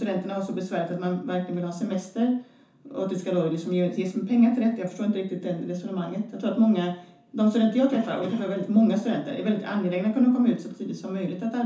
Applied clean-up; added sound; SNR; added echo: none; none; none; reverberation time 0.9 s.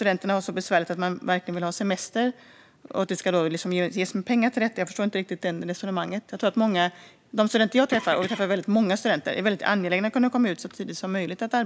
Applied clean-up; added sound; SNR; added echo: none; none; none; none.